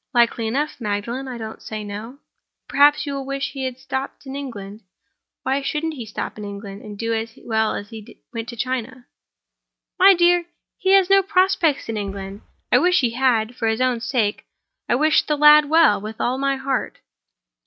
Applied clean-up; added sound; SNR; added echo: neural mask model RNNoise.